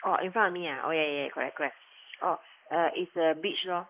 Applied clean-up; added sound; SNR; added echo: neural mask model Resemble Enhance denoiser.